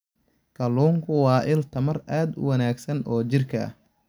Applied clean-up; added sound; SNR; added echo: none; none; none; none.